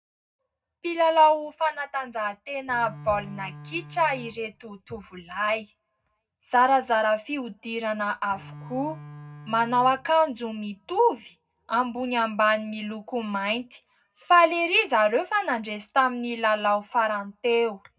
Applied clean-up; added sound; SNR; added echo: none; Bowed string instrument; 18 dB; reverberation time 0.3 s.